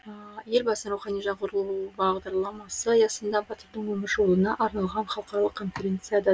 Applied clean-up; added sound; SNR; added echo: none; none; none; none.